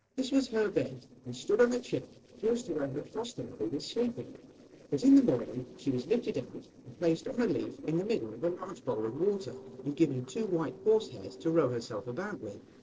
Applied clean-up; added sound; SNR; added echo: neural separator model SepFormer DNS4.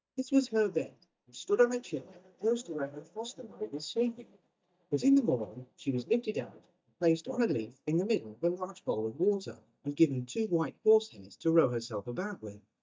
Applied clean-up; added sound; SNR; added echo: neural mask model DeepFilterNet 3.